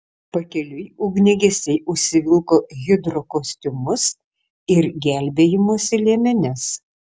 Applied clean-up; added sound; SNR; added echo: none; none; none; none.